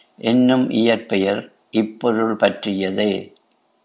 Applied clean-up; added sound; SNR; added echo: none; none; none; none.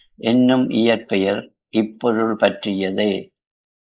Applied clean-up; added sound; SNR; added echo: neural mask model Resemble Enhance denoiser.